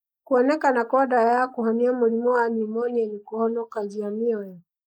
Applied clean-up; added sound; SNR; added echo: neural mask model Resemble Enhance denoiser.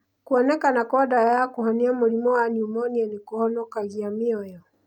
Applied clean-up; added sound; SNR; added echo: none; none; none; none.